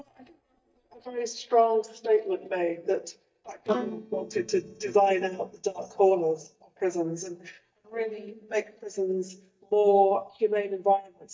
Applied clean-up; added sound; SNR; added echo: neural mask model DeepFilterNet 3.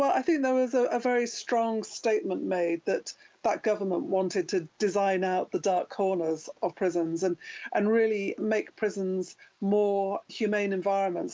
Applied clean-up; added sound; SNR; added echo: none; none; none; none.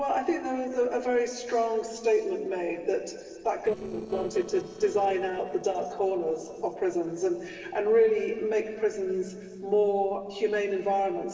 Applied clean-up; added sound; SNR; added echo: neural separator model SepFormer DNS4.